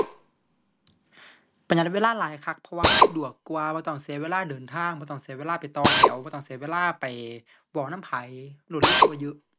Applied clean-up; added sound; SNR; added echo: none; Drill; -5 dB; none.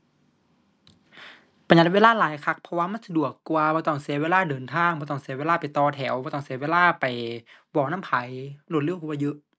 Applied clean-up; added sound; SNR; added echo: none; none; none; none.